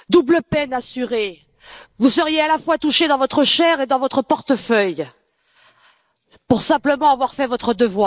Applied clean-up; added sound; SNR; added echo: neural separator model SepFormer DNS4.